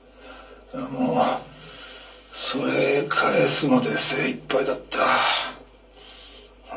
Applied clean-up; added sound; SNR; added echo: none; none; none; reverberation time 0.2 s.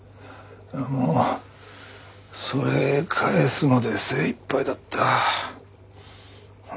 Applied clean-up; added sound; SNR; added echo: none; none; none; none.